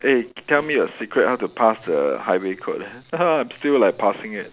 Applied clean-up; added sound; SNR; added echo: none; none; none; none.